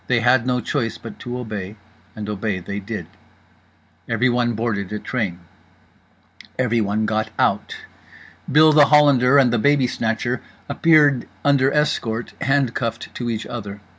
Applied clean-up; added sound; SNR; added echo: none; none; none; none.